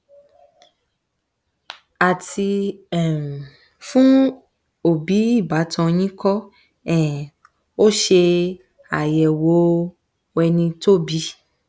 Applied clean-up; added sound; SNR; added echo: none; none; none; none.